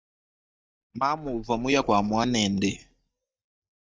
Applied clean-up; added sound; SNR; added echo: neural mask model DeepFilterNet 3.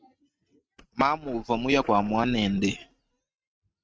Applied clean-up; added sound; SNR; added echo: neural mask model RNNoise.